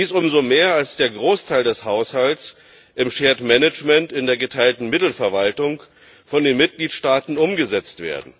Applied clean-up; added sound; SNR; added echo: none; none; none; none.